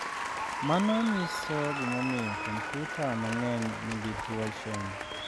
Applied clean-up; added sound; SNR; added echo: none; Applause; 3 dB; none.